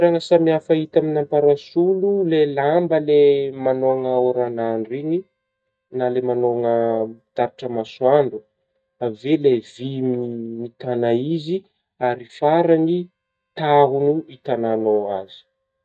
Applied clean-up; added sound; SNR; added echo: neural mask model DeepFilterNet 3.